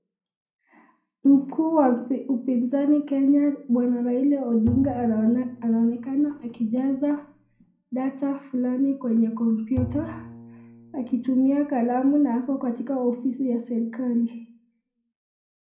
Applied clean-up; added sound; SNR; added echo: none; Bowed string instrument; 14 dB; reverberation time 0.5 s.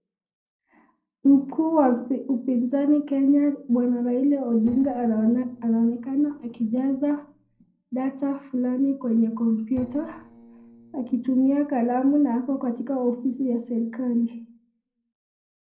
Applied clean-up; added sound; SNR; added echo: neural separator model SepFormer DNS4.